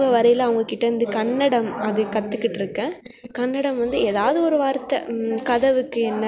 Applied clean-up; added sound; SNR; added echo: none; none; none; none.